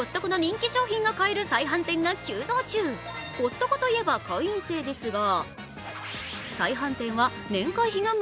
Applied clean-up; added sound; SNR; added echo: none; none; none; none.